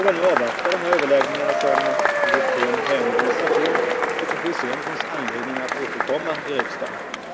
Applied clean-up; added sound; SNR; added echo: none; Applause / Crowd / Cheering; -3 dB; none.